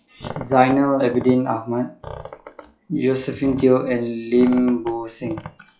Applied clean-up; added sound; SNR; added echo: classical method log-MMSE.